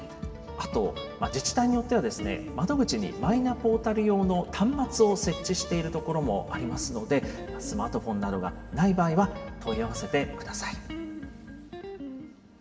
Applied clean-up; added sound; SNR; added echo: none; Guitar; 15 dB; reverberation time 2.1 s.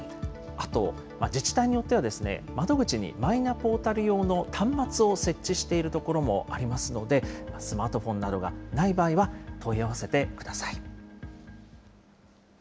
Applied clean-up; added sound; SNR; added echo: none; none; none; none.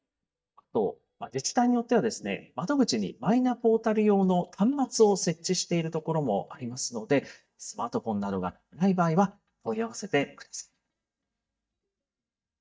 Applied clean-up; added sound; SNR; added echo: neural mask model DeepFilterNet 3.